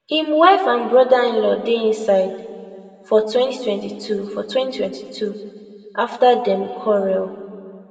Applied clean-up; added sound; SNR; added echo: none; none; none; reverberation time 1.7 s.